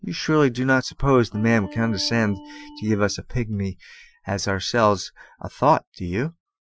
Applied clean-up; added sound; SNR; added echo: classical method Wiener filter.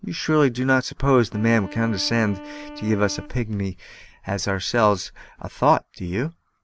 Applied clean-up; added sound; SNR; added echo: none; Wind instrument, woodwind instrument; 18 dB; none.